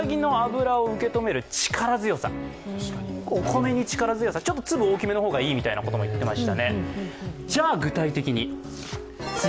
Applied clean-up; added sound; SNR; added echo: none; none; none; none.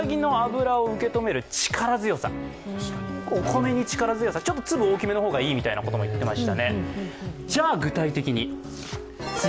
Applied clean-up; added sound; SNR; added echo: none; Trumpet; 19 dB; none.